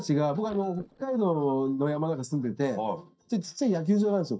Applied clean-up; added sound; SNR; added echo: neural mask model DeepFilterNet 3.